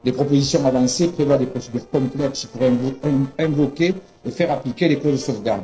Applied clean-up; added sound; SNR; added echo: neural separator model SepFormer DNS4.